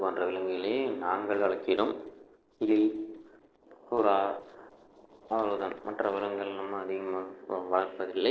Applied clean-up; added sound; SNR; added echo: neural separator model SepFormer DNS4.